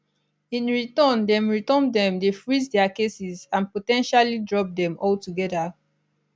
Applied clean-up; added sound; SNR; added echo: none; none; none; none.